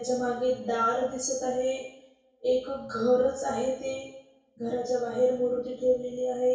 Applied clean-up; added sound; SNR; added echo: none; none; none; reverberation time 0.6 s.